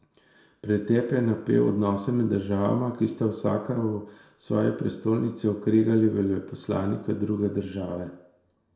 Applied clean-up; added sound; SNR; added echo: none; none; none; reverberation time 0.6 s.